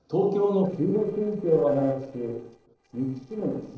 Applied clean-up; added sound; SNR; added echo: neural separator model SepFormer DNS4.